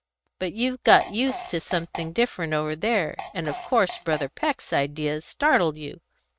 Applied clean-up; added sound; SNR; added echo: neural mask model RNNoise.